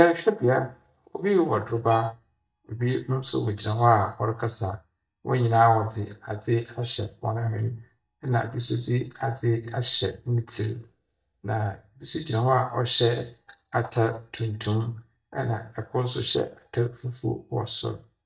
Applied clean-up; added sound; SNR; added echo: neural mask model DeepFilterNet 3.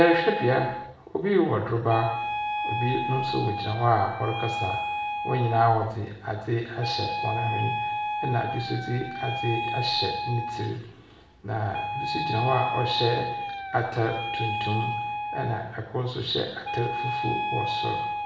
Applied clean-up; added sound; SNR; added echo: none; Wind instrument, woodwind instrument; 4 dB; reverberation time 0.8 s.